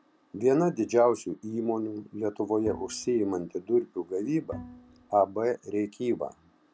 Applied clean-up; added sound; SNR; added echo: none; Bowed string instrument; 17 dB; none.